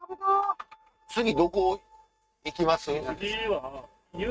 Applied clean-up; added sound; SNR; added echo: neural mask model RNNoise.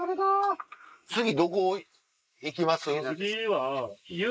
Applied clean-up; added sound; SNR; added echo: neural mask model Resemble Enhance denoiser.